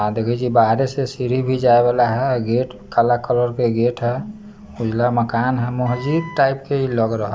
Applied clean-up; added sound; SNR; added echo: none; Wind instrument, woodwind instrument; 20 dB; none.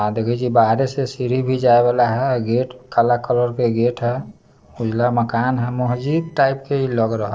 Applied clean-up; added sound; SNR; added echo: neural separator model SepFormer DNS4.